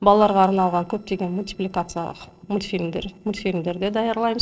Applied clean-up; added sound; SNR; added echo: neural separator model SepFormer DNS4.